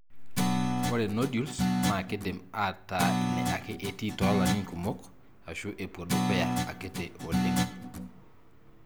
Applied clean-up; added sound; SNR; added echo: none; Guitar; -3 dB; none.